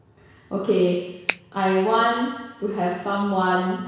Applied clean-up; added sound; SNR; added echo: none; Finger snapping; 5 dB; reverberation time 1.1 s.